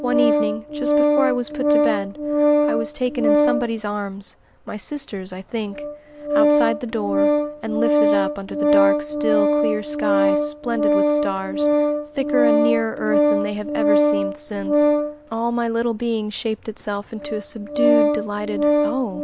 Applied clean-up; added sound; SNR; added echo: none; Organ; -5 dB; none.